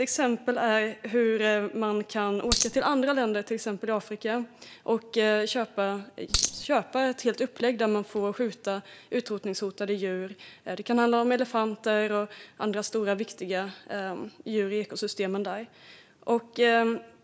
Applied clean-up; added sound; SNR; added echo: none; Coin (dropping); 0 dB; none.